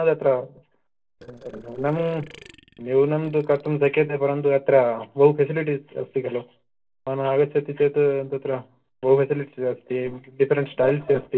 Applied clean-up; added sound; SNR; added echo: neural separator model SepFormer DNS4.